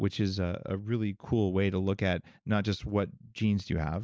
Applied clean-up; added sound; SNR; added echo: none; none; none; none.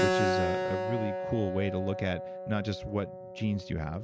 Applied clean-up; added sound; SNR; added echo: none; Keyboard (musical); 0 dB; none.